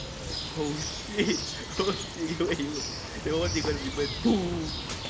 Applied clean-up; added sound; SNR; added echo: none; Bird; 4 dB; reverberation time 1.0 s.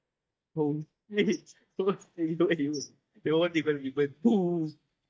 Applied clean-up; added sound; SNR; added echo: neural mask model DeepFilterNet 3.